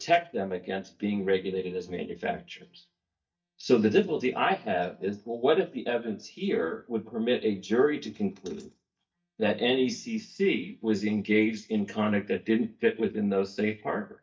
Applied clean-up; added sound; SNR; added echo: neural mask model DeepFilterNet 3.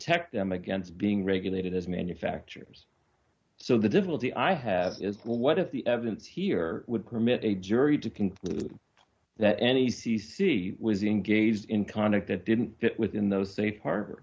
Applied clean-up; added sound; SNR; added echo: none; none; none; none.